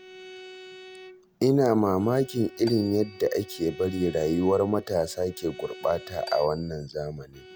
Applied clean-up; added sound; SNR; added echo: none; Marimba, xylophone + Bowed string instrument; 18 dB; none.